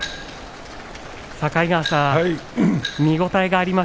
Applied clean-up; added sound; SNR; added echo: none; none; none; none.